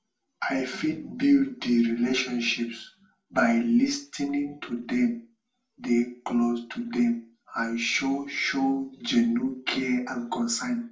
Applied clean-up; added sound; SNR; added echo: none; none; none; reverberation time 0.3 s.